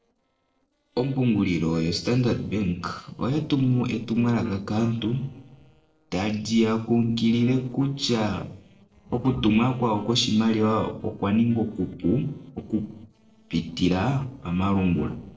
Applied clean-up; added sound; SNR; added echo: neural separator model SepFormer DNS4.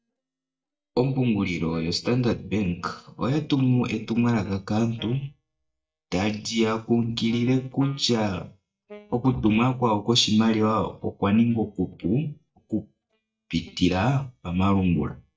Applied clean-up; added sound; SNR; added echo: neural mask model DeepFilterNet 3.